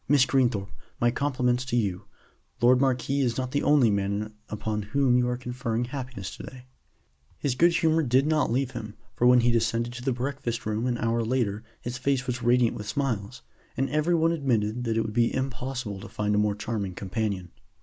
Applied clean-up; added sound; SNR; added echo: none; none; none; none.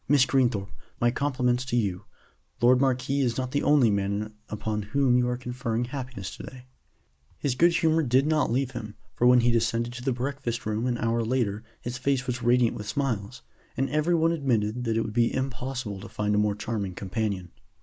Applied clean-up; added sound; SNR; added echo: neural mask model Resemble Enhance denoiser.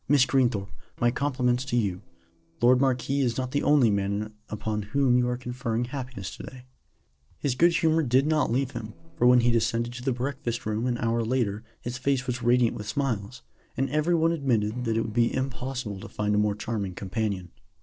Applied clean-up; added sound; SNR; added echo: neural separator model SepFormer DNS4.